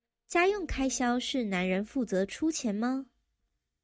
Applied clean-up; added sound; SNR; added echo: neural mask model DeepFilterNet 3.